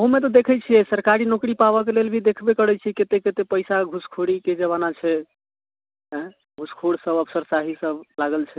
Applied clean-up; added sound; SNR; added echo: none; none; none; none.